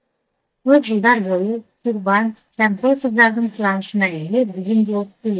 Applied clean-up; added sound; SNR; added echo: neural mask model DeepFilterNet 3.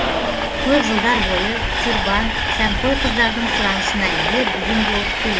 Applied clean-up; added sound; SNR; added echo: none; Train; -2 dB; none.